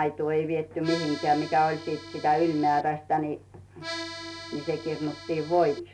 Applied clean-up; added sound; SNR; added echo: none; Accordion; 12 dB; none.